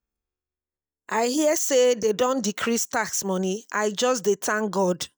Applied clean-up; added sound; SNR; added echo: neural mask model DeepFilterNet 3.